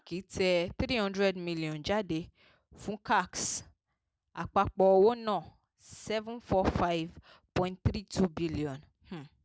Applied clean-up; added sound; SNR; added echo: none; none; none; none.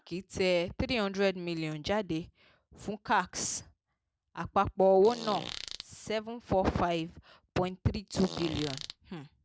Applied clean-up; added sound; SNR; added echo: none; Fart; 11 dB; none.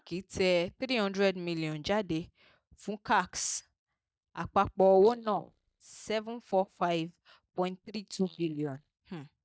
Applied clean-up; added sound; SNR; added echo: neural mask model DeepFilterNet 3.